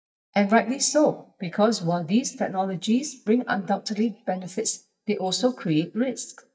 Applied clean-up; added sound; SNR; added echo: neural mask model DeepFilterNet 3.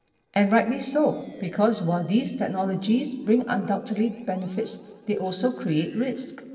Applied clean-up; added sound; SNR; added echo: neural separator model SepFormer DNS4.